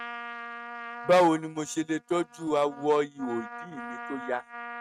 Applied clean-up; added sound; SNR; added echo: neural mask model RNNoise.